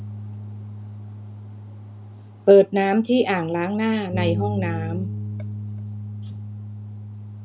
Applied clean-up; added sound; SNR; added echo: none; Bass guitar; 8 dB; none.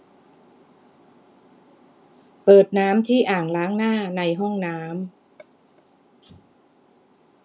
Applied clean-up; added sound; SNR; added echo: none; none; none; none.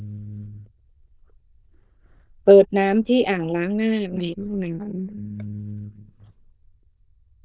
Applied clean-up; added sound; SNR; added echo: neural diffusion model UNIVERSE++.